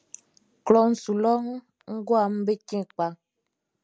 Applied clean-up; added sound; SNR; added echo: none; none; none; none.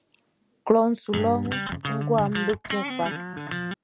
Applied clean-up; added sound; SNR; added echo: none; Electric guitar; 3 dB; none.